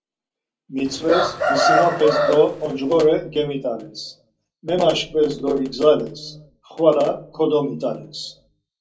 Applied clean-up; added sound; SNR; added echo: none; Chicken, rooster; 0 dB; reverberation time 0.2 s.